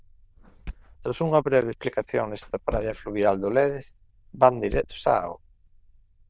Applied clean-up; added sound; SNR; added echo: neural diffusion model UNIVERSE++.